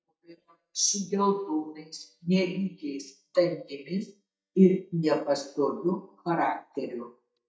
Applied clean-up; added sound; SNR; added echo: neural mask model DeepFilterNet 3.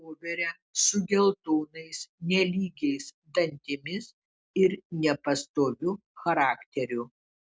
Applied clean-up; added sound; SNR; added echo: none; none; none; none.